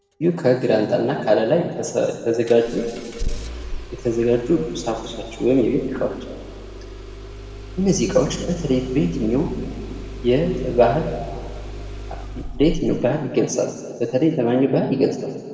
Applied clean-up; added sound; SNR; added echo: none; Engine starting; 12 dB; reverberation time 1.9 s.